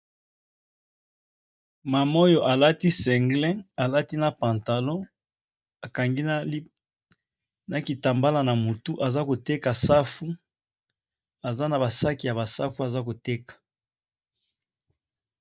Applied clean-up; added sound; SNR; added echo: neural mask model DeepFilterNet 3.